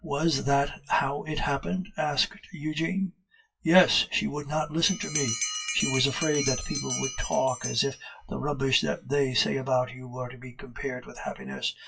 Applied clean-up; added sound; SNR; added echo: classical method WPE with log-MMSE.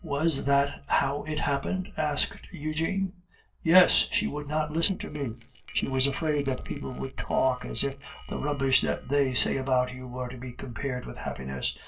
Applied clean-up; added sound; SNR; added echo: neural separator model SepFormer DNS4.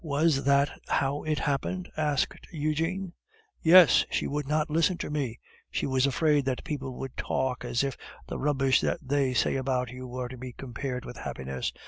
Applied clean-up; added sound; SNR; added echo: none; none; none; none.